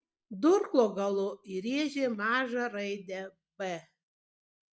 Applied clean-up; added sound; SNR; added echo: neural mask model DeepFilterNet 3.